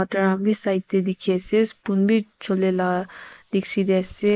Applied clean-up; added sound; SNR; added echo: neural mask model Resemble Enhance denoiser.